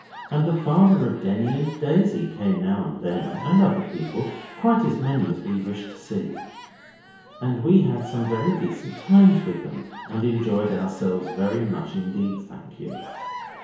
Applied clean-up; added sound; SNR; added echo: none; Crowd / Cheering; 17 dB; reverberation time 1.0 s.